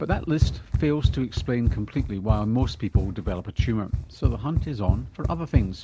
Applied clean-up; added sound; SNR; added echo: none; Run; -2 dB; none.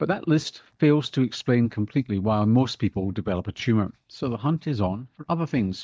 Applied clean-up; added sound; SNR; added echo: neural mask model DeepFilterNet 3.